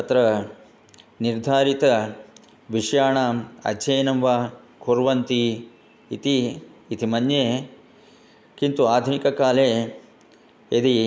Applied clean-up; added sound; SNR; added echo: none; none; none; none.